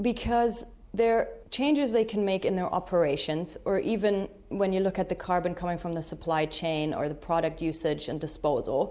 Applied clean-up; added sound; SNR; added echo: none; none; none; none.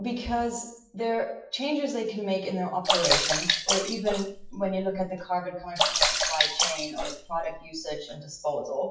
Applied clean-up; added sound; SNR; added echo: classical method WPE with log-MMSE.